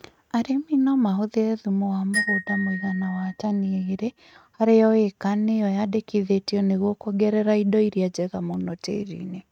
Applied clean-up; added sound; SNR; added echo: neural mask model RNNoise.